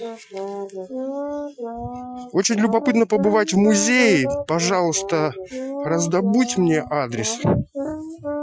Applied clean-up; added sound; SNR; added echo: classical method Wiener filter.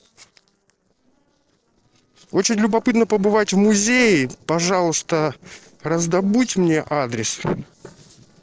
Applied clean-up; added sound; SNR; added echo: neural separator model SepFormer DNS4.